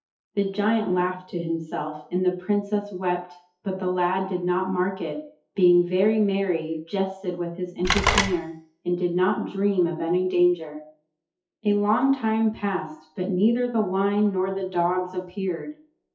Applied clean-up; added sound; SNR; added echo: classical method WPE with log-MMSE.